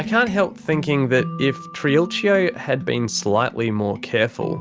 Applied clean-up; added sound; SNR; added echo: none; none; none; none.